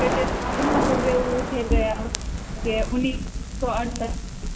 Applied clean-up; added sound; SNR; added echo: none; Crackle; -1 dB; reverberation time 1.1 s.